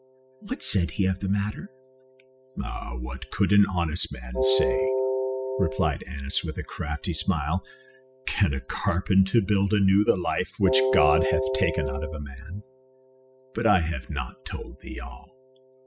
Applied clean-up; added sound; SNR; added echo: classical method spectral subtraction.